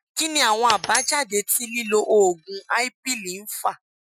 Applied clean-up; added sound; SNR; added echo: classical method Wiener filter.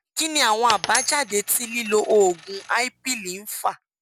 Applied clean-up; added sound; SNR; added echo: none; Coin (dropping); 10 dB; none.